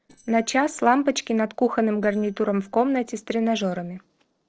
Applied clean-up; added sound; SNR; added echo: neural separator model SepFormer DNS4.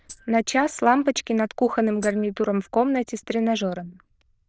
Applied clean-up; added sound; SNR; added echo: neural diffusion model UNIVERSE++.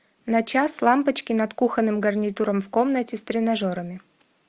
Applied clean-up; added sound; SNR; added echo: none; none; none; none.